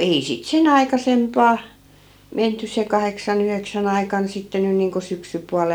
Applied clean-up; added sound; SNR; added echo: none; none; none; none.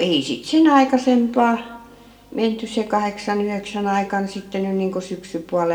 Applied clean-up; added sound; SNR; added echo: none; none; none; reverberation time 1.3 s.